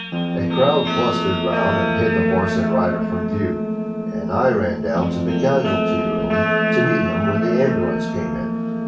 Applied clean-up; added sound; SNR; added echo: none; Guitar; -2 dB; reverberation time 0.4 s.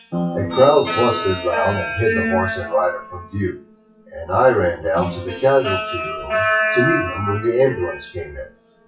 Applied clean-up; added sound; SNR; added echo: classical method WPE with log-MMSE.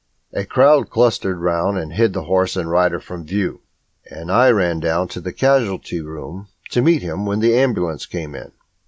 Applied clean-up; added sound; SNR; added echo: none; none; none; none.